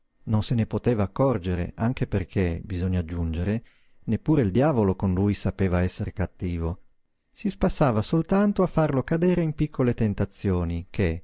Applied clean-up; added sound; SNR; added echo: none; none; none; none.